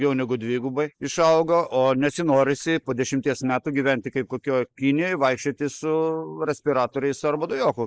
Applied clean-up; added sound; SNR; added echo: neural mask model Resemble Enhance denoiser.